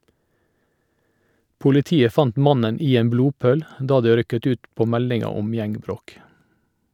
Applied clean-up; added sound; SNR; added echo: none; none; none; none.